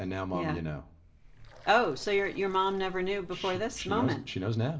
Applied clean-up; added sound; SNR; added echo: none; Water; 16 dB; reverberation time 0.4 s.